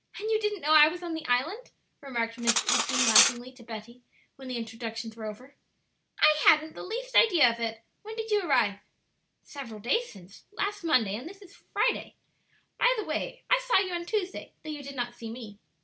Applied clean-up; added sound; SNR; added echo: none; Cutlery, silverware; -2 dB; none.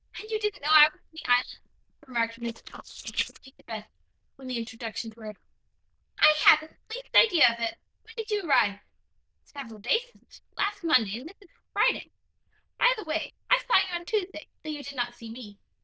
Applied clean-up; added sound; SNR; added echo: neural diffusion model UNIVERSE++.